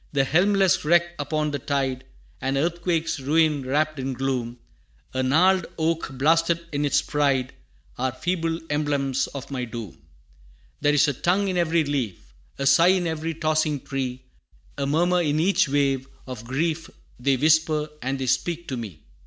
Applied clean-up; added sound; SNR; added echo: none; none; none; none.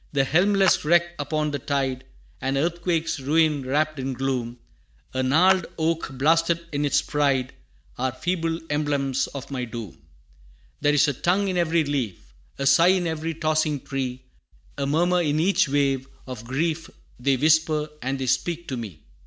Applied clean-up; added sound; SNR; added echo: none; Clapping; 12 dB; none.